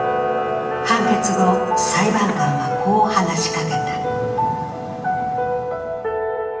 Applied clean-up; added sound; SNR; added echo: none; Camera; 10 dB; reverberation time 1.0 s.